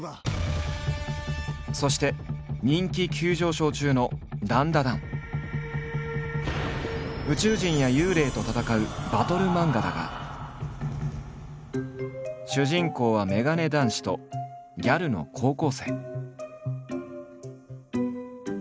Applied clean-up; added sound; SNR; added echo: none; none; none; none.